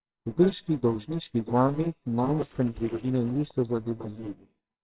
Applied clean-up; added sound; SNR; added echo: neural separator model SepFormer WHAMR!.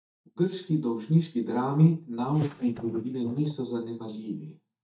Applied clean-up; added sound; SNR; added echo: neural mask model DeepFilterNet 3.